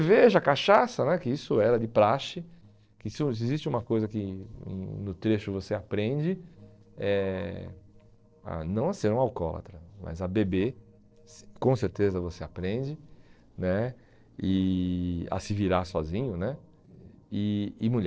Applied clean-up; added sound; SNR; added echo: neural separator model SepFormer DNS4.